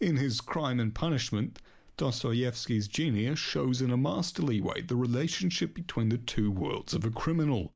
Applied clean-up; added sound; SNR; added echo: none; none; none; none.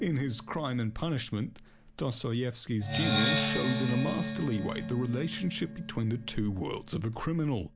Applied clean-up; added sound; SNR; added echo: none; Percussion; 2 dB; none.